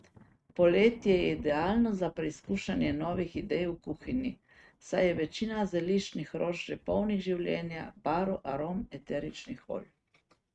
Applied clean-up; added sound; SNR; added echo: neural mask model RNNoise.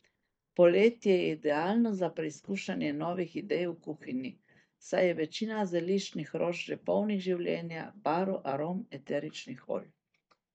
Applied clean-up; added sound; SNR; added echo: neural mask model DeepFilterNet 3.